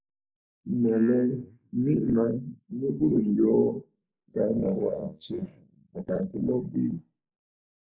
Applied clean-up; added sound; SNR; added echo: neural mask model Resemble Enhance denoiser.